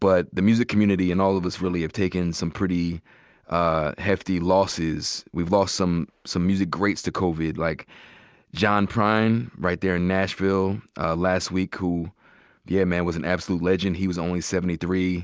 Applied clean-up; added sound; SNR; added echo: none; none; none; none.